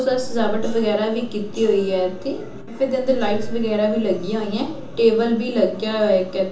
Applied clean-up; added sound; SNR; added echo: none; none; none; reverberation time 0.7 s.